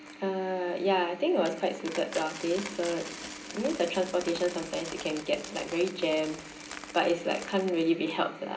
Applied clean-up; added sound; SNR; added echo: none; Coin (dropping); 14 dB; reverberation time 0.5 s.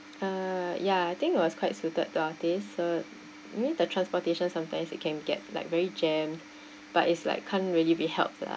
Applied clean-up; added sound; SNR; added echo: none; none; none; none.